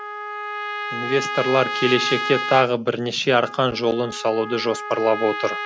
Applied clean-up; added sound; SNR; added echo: none; Trumpet; 7 dB; none.